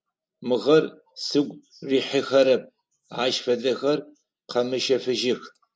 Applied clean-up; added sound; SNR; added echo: none; none; none; none.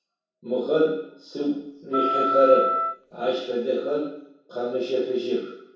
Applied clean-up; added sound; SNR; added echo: none; Wind instrument, woodwind instrument; 1 dB; reverberation time 0.7 s.